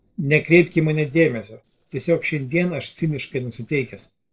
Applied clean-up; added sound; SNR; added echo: neural separator model SepFormer DNS4.